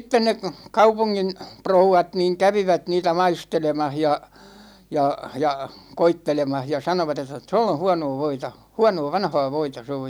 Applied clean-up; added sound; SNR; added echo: none; none; none; none.